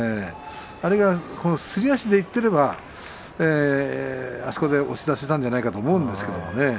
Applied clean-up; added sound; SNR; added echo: none; none; none; none.